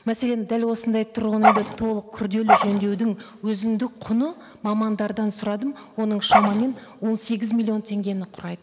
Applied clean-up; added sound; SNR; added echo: none; Dog; -3 dB; none.